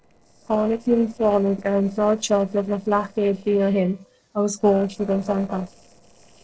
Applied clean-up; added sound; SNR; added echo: neural separator model SepFormer DNS4.